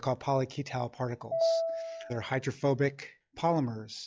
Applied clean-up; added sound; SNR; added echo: classical method log-MMSE.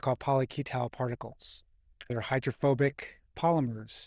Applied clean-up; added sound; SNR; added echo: neural diffusion model UNIVERSE++.